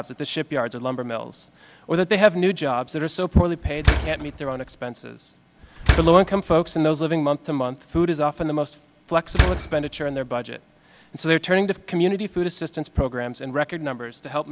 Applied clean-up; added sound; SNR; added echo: none; Slam; 1 dB; none.